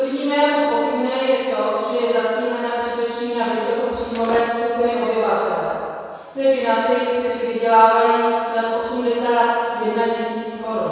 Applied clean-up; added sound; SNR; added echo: none; Shatter; 15 dB; reverberation time 2.2 s.